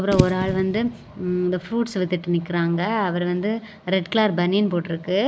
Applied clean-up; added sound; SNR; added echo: none; Fireworks / Boom; 8 dB; none.